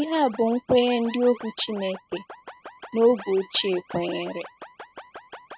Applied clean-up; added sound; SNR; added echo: neural mask model RNNoise.